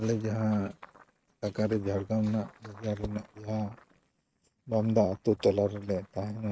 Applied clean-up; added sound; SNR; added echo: neural mask model RNNoise.